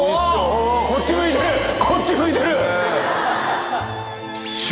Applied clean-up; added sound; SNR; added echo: none; none; none; none.